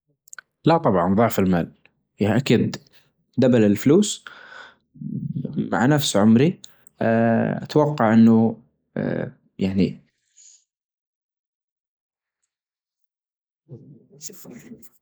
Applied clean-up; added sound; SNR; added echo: neural mask model Resemble Enhance denoiser.